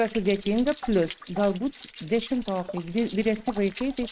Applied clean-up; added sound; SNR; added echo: neural mask model RNNoise.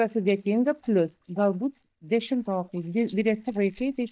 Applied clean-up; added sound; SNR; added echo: neural mask model DeepFilterNet 3.